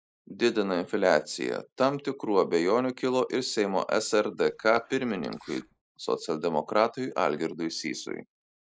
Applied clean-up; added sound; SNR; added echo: neural mask model Resemble Enhance denoiser.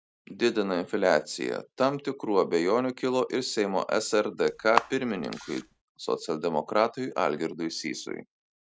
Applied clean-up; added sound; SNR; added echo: none; Camera; 6 dB; none.